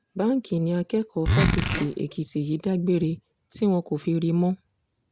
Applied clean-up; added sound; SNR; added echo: none; Zipper (clothing); -2 dB; none.